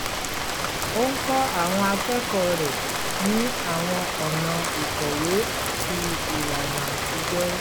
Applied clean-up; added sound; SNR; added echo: none; Rain; -1 dB; none.